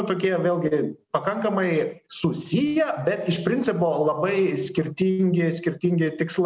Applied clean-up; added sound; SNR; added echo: none; none; none; none.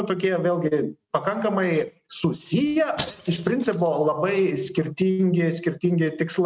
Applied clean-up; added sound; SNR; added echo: neural mask model RNNoise.